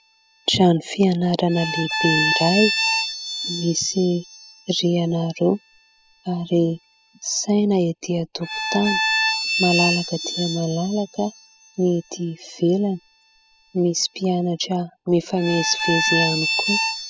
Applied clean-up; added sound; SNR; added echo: classical method spectral subtraction.